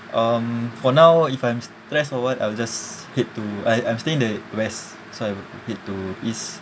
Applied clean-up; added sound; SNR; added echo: none; none; none; none.